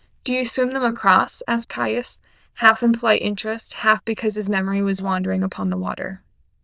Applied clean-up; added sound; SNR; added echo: neural diffusion model UNIVERSE++.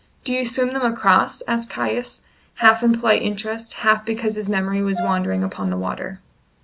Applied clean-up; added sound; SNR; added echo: none; Brass instrument; 12 dB; none.